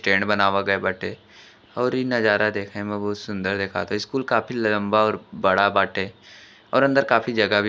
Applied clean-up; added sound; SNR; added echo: none; none; none; none.